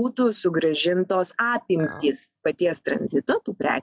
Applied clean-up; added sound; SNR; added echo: classical method log-MMSE.